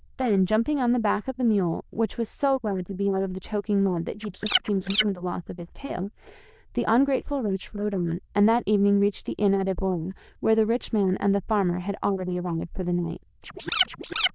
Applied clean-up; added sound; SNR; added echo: neural diffusion model UNIVERSE++.